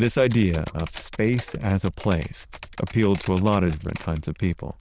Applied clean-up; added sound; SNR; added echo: neural diffusion model UNIVERSE++.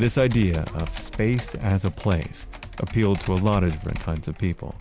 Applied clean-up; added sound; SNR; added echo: none; Computer keyboard; 12 dB; none.